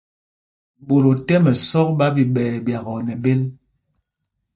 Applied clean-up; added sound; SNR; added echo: neural mask model DeepFilterNet 3.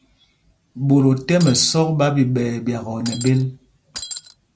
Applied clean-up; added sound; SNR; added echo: none; Shatter; 12 dB; none.